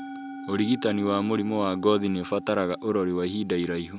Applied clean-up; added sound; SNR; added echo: none; Musical instrument; 14 dB; none.